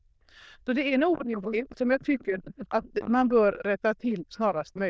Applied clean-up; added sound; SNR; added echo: neural diffusion model UNIVERSE++.